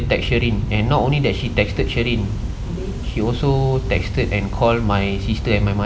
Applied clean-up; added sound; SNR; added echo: none; Train; 19 dB; none.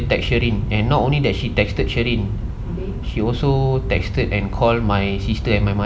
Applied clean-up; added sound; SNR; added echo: none; none; none; none.